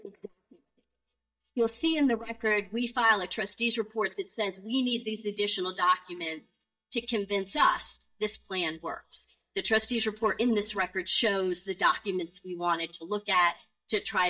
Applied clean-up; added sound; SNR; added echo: neural mask model DeepFilterNet 3.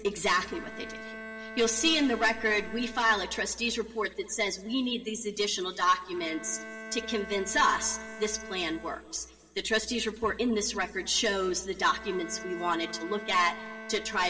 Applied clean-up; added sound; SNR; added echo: none; Bowed string instrument; 15 dB; reverberation time 2.0 s.